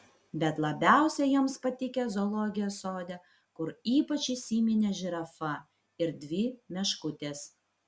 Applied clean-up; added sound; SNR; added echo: none; none; none; none.